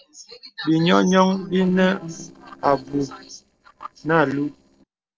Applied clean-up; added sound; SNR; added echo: neural separator model SepFormer DNS4.